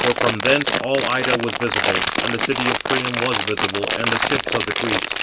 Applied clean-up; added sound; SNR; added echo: none; Crumpling, crinkling; -3 dB; none.